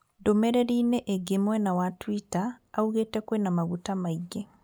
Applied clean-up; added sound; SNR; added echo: none; none; none; none.